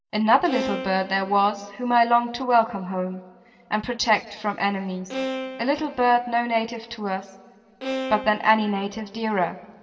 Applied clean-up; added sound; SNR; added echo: none; Bowed string instrument; 10 dB; reverberation time 2.7 s.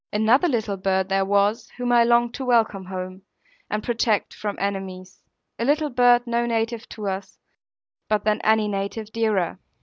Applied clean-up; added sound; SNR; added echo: none; none; none; none.